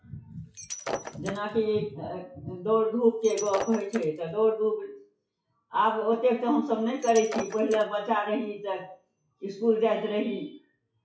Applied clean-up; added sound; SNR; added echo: classical method WPE with log-MMSE.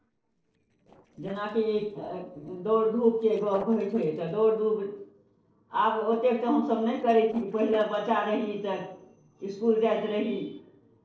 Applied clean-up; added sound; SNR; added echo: neural separator model SepFormer DNS4.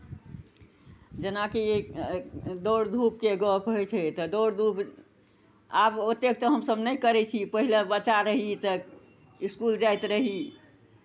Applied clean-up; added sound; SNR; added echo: none; none; none; none.